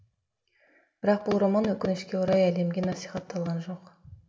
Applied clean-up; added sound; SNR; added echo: none; none; none; reverberation time 0.7 s.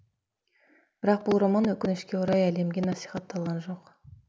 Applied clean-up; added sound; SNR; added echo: none; none; none; none.